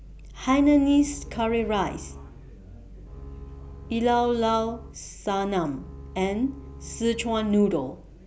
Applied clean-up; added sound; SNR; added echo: none; Bowed string instrument; 17 dB; none.